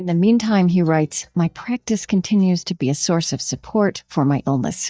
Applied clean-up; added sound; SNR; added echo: neural mask model DeepFilterNet 3.